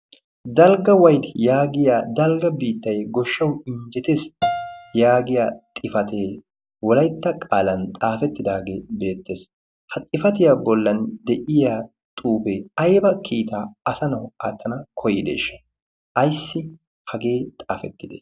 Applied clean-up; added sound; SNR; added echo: none; Piano; 11 dB; none.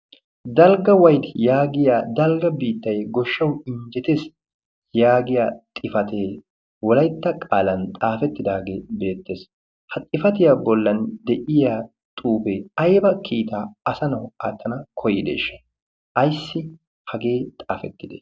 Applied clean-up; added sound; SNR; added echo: none; none; none; none.